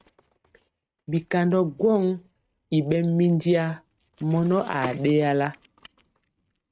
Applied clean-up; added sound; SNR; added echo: neural mask model RNNoise.